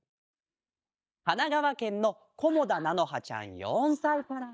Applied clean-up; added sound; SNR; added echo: neural mask model DeepFilterNet 3.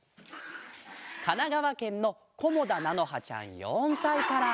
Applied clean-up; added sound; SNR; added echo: none; Growling; 9 dB; none.